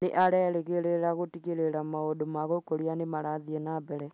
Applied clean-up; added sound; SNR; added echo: none; none; none; none.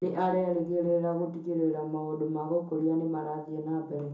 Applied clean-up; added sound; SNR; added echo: none; none; none; reverberation time 0.6 s.